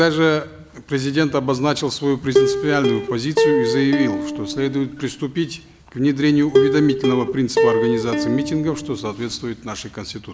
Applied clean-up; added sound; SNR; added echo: none; Plucked string instrument; 1 dB; none.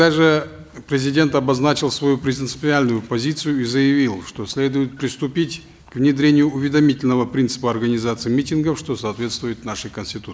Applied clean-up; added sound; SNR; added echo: none; none; none; none.